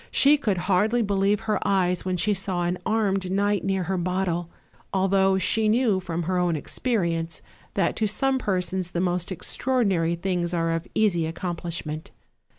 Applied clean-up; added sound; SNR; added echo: none; none; none; none.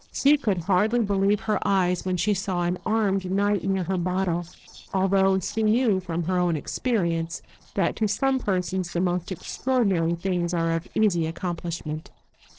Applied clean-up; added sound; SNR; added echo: neural separator model SepFormer DNS4.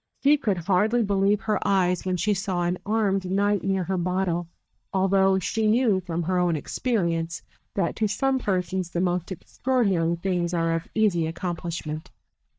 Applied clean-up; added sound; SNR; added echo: neural mask model DeepFilterNet 3.